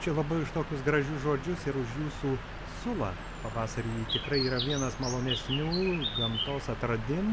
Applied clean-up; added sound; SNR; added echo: none; Bird; 6 dB; none.